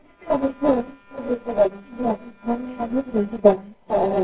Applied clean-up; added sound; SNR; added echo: neural separator model SepFormer WHAMR!.